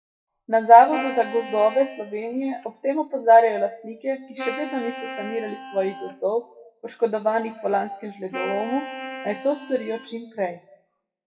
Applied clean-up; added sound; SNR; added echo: classical method WPE with log-MMSE.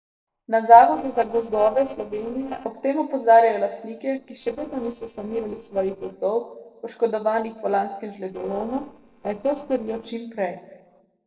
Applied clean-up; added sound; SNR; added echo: neural separator model SepFormer DNS4.